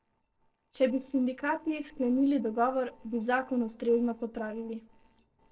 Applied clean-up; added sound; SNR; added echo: neural separator model SepFormer DNS4.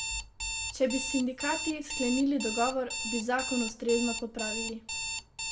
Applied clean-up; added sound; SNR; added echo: none; Alarm; 4 dB; reverberation time 0.4 s.